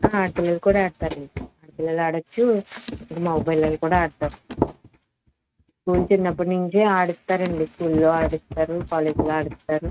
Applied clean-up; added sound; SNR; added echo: neural mask model RNNoise.